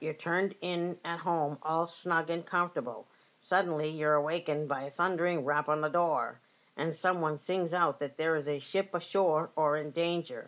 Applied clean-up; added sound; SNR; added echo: none; none; none; none.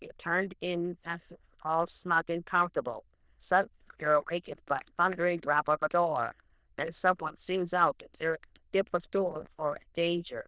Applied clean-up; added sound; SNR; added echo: neural diffusion model UNIVERSE++.